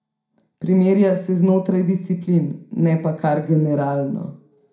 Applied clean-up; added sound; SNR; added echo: none; none; none; reverberation time 0.4 s.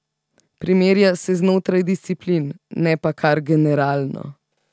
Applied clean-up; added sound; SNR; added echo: none; none; none; none.